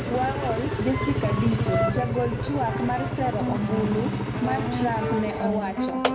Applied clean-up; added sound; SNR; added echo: none; Engine; -2 dB; reverberation time 1.1 s.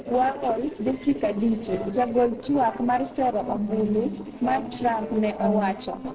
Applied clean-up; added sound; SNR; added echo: neural separator model SepFormer DNS4.